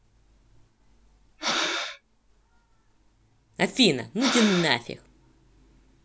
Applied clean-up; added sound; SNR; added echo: none; Breathing; 1 dB; none.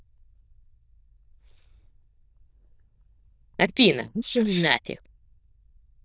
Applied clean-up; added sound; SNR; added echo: neural diffusion model UNIVERSE++.